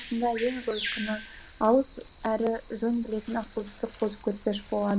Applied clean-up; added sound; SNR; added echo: none; Bird vocalization, bird call, bird song; 8 dB; none.